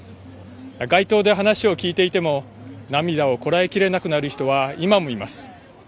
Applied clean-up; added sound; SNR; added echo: none; none; none; none.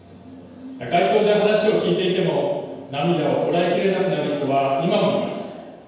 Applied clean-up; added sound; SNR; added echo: none; none; none; reverberation time 1.2 s.